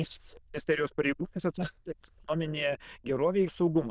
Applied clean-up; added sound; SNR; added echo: neural diffusion model UNIVERSE++.